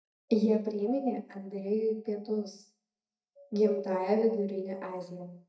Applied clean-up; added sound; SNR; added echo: neural mask model DeepFilterNet 3.